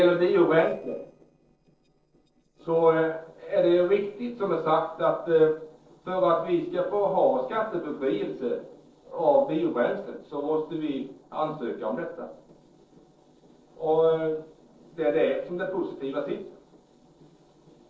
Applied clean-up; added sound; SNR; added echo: neural separator model SepFormer DNS4.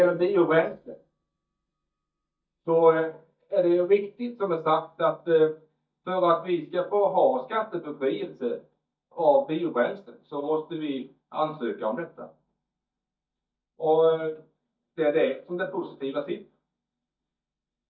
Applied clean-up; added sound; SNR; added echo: neural mask model DeepFilterNet 3.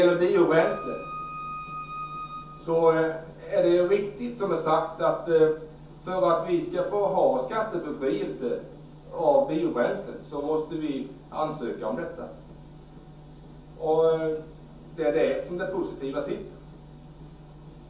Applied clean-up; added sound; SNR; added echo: none; Wind instrument, woodwind instrument; 11 dB; reverberation time 0.6 s.